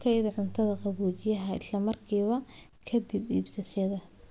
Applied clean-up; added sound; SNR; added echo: none; none; none; none.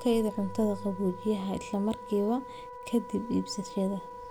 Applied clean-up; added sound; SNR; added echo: none; Wind instrument, woodwind instrument; 13 dB; none.